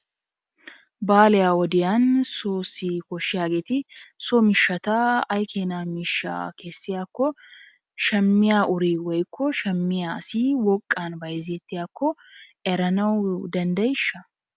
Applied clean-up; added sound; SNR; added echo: none; none; none; none.